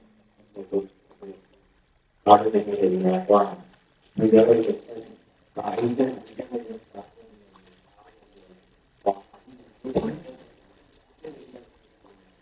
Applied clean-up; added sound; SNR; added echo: neural mask model DeepFilterNet 3.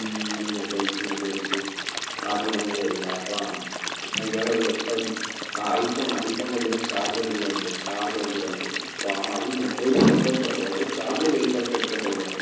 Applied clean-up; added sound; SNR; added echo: none; Stream; 5 dB; reverberation time 1.1 s.